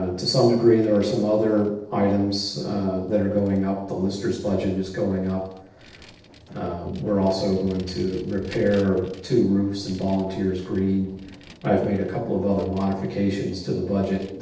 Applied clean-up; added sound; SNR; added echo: neural separator model SepFormer DNS4.